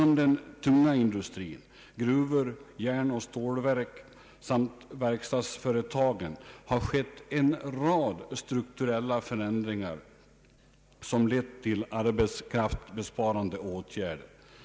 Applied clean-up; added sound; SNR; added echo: none; none; none; none.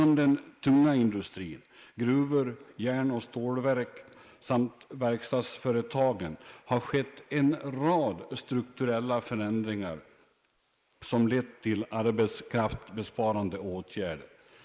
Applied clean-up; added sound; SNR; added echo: neural mask model Resemble Enhance denoiser.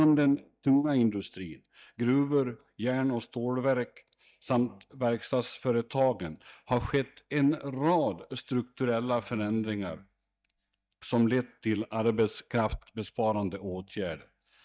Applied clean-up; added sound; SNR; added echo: neural mask model DeepFilterNet 3.